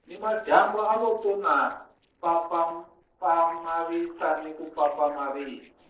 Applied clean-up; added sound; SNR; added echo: neural separator model SepFormer DNS4.